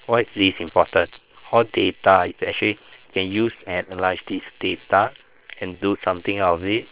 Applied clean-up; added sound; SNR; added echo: neural separator model SepFormer WHAM!.